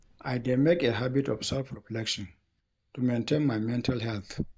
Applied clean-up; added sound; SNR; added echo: neural mask model DeepFilterNet 3.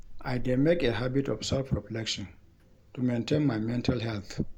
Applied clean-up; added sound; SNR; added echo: none; Wind; 12 dB; none.